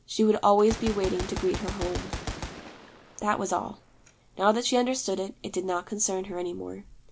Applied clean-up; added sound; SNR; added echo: none; Gunshot, gunfire; 12 dB; none.